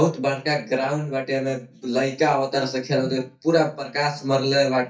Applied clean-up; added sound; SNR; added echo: neural mask model DeepFilterNet 3.